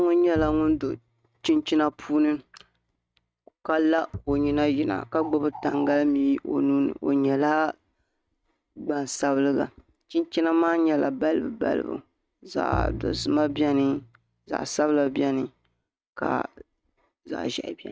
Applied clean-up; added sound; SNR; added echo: neural mask model RNNoise.